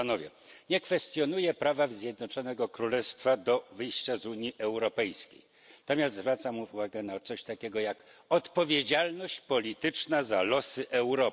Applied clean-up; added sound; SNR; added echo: none; none; none; none.